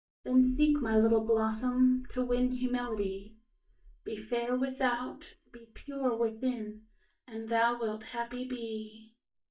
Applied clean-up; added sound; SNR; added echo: neural mask model DeepFilterNet 3.